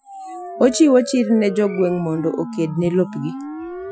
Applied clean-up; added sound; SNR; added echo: classical method Wiener filter.